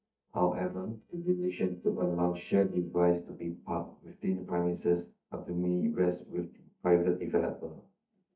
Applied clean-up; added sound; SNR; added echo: neural mask model DeepFilterNet 3.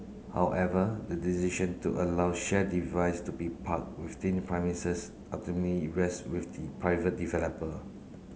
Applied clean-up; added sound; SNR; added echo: none; none; none; none.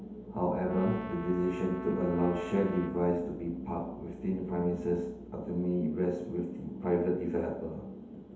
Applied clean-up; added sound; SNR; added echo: none; Brass instrument; 13 dB; reverberation time 2.2 s.